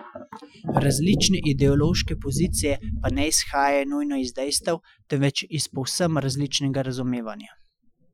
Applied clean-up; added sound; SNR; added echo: classical method Wiener filter.